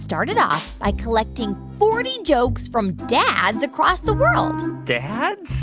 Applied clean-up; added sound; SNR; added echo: none; Snare drum; 13 dB; none.